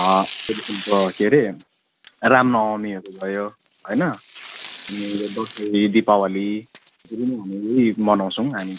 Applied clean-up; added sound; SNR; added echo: none; Tearing; 15 dB; none.